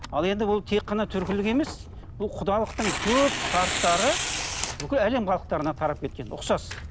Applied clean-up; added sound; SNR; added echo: none; Tearing; 6 dB; none.